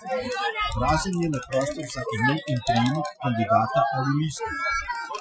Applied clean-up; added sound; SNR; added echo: classical method Wiener filter.